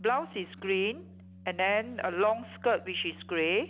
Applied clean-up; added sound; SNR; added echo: none; Organ; 19 dB; none.